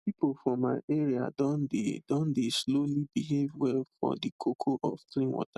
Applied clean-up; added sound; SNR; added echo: none; none; none; none.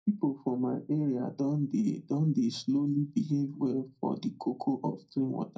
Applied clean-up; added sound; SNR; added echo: none; none; none; reverberation time 0.2 s.